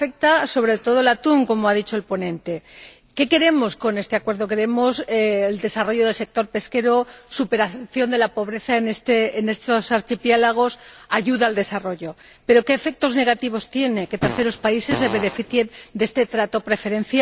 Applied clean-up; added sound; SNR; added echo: none; Fart; 8 dB; none.